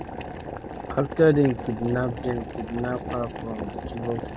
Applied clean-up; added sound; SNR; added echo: none; Boiling; 8 dB; none.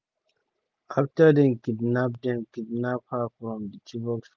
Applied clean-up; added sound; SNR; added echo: none; none; none; none.